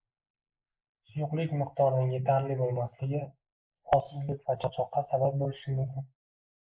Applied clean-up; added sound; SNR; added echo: neural mask model Resemble Enhance denoiser.